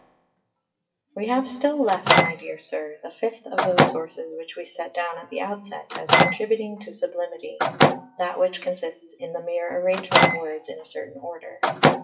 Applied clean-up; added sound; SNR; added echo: classical method WPE with log-MMSE.